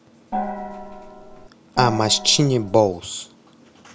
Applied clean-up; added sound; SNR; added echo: none; Gong; 7 dB; none.